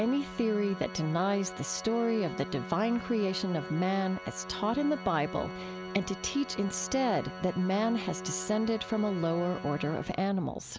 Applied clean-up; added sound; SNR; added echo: none; Organ; 11 dB; none.